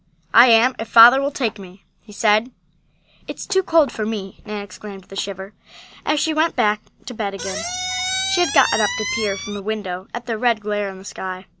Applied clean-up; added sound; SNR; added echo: none; Squeak; 4 dB; none.